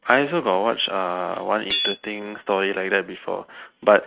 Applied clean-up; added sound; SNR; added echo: neural mask model RNNoise.